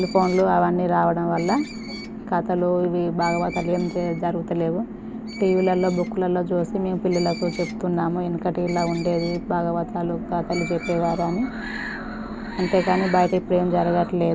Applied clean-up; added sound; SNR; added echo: none; Screech; 20 dB; none.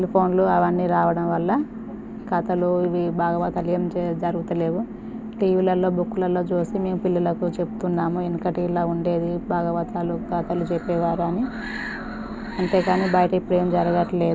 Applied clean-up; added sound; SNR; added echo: none; none; none; none.